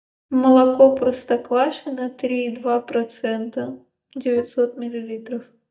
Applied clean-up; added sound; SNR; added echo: neural mask model DeepFilterNet 3.